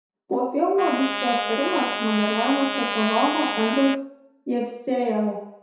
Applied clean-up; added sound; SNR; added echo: none; Trumpet; 4 dB; reverberation time 0.7 s.